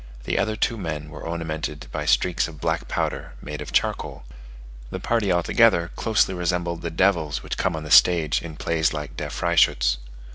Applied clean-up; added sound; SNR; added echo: none; none; none; none.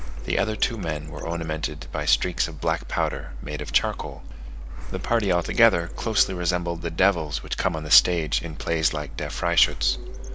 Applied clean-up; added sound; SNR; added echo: none; Printer; 10 dB; none.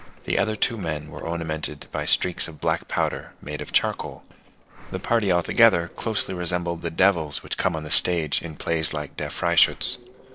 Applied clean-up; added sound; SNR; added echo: neural separator model SepFormer DNS4.